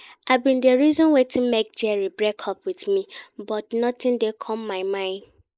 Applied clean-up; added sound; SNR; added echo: neural mask model Resemble Enhance denoiser.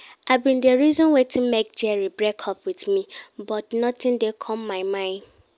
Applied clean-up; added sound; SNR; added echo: none; none; none; none.